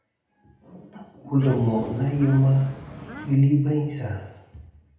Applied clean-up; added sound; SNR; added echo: none; Bird / Fowl; 14 dB; reverberation time 0.8 s.